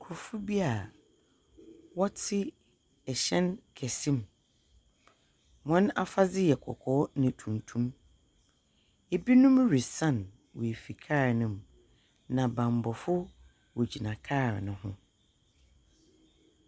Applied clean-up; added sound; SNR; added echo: none; none; none; none.